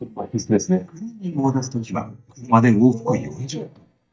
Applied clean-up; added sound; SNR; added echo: neural mask model DeepFilterNet 3.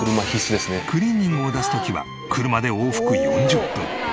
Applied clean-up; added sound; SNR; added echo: none; none; none; none.